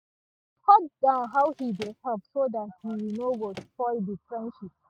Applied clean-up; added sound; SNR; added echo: neural mask model RNNoise.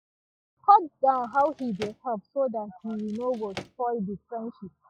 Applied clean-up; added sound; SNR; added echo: classical method log-MMSE.